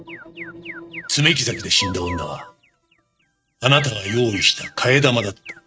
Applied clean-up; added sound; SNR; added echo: neural mask model RNNoise.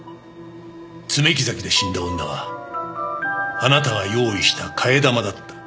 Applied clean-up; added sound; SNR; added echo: none; none; none; none.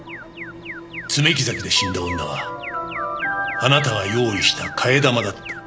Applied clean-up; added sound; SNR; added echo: none; Alarm; 13 dB; none.